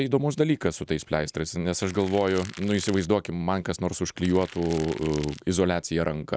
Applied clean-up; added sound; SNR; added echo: none; Crackle; 18 dB; none.